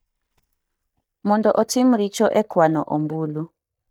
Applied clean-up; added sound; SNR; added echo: neural mask model DeepFilterNet 3.